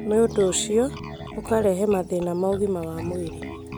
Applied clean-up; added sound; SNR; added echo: none; Bass guitar + Piano; 12 dB; none.